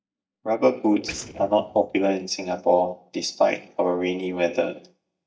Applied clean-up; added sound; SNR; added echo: neural mask model DeepFilterNet 3.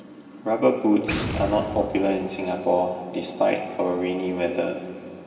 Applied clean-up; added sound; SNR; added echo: none; Boom; 11 dB; reverberation time 2.5 s.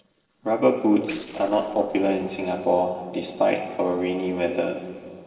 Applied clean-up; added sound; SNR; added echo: neural separator model SepFormer DNS4.